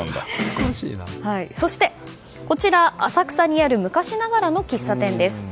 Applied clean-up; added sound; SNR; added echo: none; Snare drum; 9 dB; none.